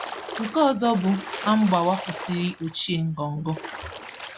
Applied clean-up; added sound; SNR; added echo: none; Splash, splatter; 11 dB; none.